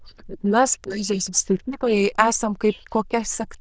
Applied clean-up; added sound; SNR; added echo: neural diffusion model UNIVERSE++.